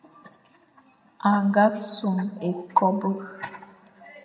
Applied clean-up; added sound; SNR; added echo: none; none; none; reverberation time 1.3 s.